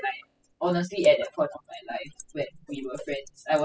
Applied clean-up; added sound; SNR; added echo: classical method spectral subtraction.